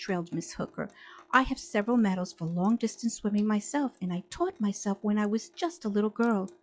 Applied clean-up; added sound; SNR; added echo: classical method log-MMSE.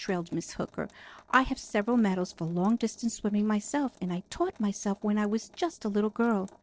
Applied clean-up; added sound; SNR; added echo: neural separator model SepFormer DNS4.